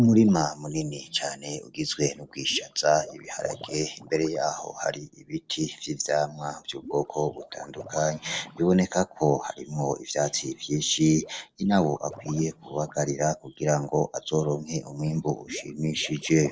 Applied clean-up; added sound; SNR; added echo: neural separator model SepFormer DNS4.